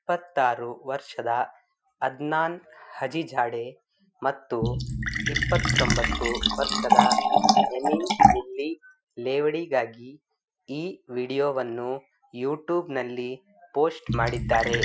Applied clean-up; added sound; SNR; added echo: classical method Wiener filter.